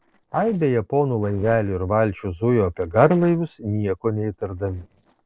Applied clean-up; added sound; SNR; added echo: neural separator model SepFormer DNS4.